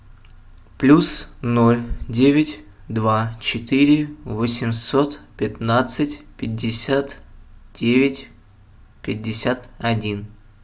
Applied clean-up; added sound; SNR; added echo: none; none; none; none.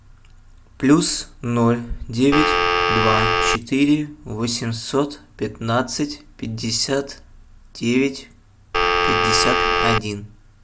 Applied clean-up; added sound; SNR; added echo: none; Telephone; -4 dB; none.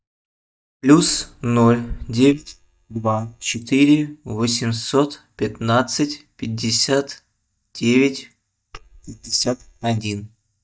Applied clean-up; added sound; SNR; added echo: neural mask model DeepFilterNet 3.